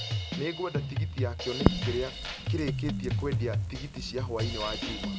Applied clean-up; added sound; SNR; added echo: none; Drum kit + Crackle; -4 dB; none.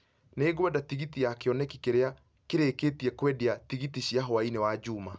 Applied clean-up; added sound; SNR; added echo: none; none; none; none.